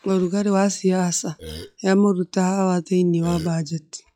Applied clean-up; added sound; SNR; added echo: classical method log-MMSE.